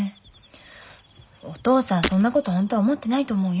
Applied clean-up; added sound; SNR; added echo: none; Shatter; 8 dB; none.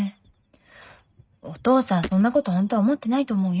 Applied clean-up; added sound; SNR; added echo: neural mask model RNNoise.